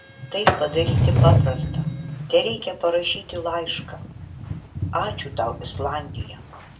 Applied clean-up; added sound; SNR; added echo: none; Sliding door; -2 dB; reverberation time 0.2 s.